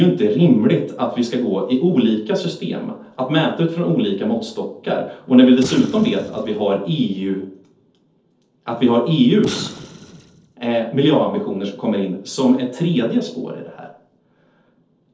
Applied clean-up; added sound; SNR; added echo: neural separator model SepFormer DNS4.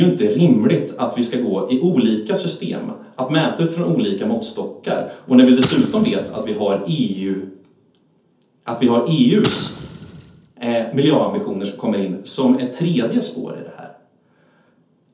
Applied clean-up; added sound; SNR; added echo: none; Explosion; 12 dB; reverberation time 0.5 s.